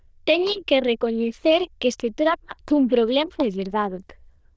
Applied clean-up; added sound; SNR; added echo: neural diffusion model UNIVERSE++.